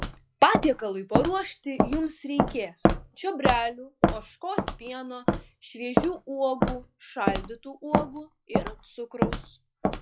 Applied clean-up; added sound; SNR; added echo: classical method log-MMSE.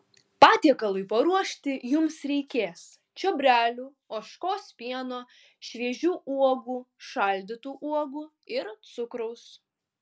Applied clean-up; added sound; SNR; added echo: none; none; none; none.